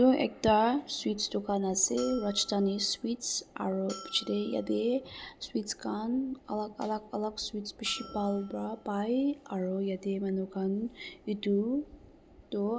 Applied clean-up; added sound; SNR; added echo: none; Bell; 20 dB; none.